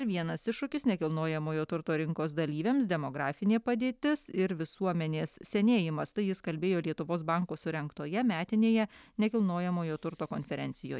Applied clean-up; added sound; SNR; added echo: none; none; none; none.